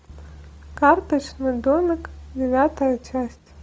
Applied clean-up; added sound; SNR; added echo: none; none; none; none.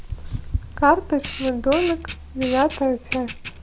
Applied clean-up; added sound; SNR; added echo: none; Camera; 8 dB; none.